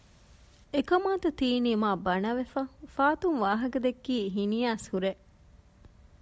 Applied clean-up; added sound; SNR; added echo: none; none; none; none.